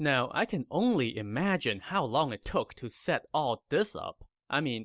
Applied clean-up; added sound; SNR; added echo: none; none; none; none.